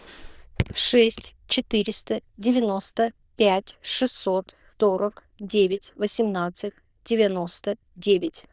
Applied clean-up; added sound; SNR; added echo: neural diffusion model UNIVERSE++.